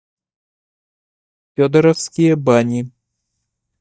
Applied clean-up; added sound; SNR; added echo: neural mask model DeepFilterNet 3.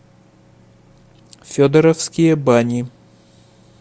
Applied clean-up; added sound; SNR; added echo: none; none; none; none.